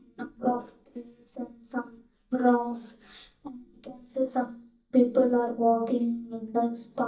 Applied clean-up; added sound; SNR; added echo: neural mask model DeepFilterNet 3.